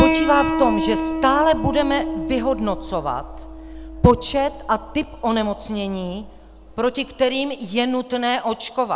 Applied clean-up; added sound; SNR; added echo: none; Piano; 6 dB; none.